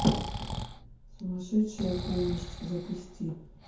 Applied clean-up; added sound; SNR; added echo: none; Breathing; 6 dB; reverberation time 0.6 s.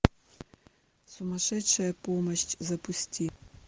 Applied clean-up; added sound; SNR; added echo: none; none; none; none.